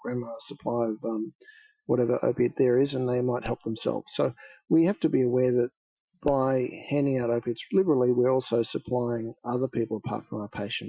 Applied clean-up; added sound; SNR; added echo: classical method Wiener filter.